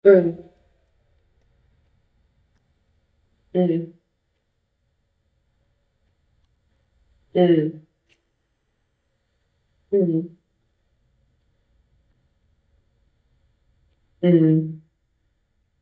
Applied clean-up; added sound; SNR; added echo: neural mask model DeepFilterNet 3.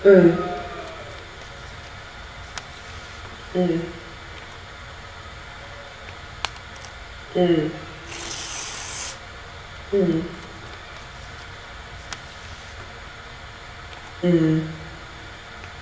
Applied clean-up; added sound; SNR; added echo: none; Tearing; 14 dB; reverberation time 0.7 s.